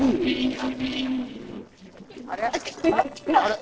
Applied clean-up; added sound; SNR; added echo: neural separator model SepFormer DNS4.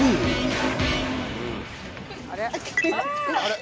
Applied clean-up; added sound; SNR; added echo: none; none; none; none.